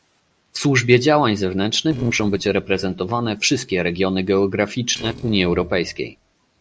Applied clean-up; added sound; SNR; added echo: neural separator model SepFormer DNS4.